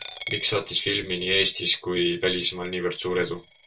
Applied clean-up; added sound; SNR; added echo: none; Coin (dropping); 16 dB; reverberation time 0.2 s.